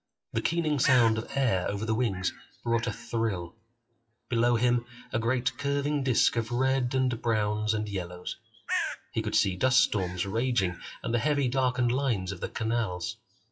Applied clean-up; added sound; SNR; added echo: classical method WPE with log-MMSE.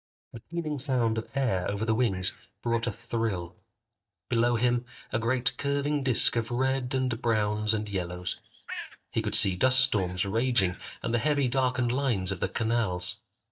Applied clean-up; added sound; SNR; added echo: neural mask model DeepFilterNet 3.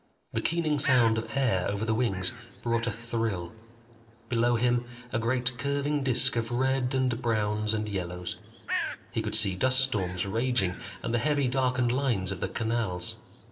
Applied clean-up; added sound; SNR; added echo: none; Bird; 15 dB; reverberation time 2.1 s.